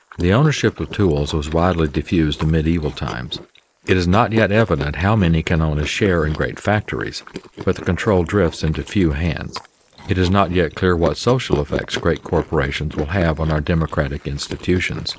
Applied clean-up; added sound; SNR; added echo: neural mask model Resemble Enhance denoiser.